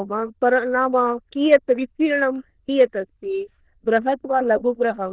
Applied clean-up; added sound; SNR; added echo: neural diffusion model UNIVERSE++.